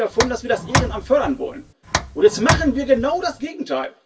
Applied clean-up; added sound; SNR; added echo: none; Tick; 4 dB; reverberation time 0.1 s.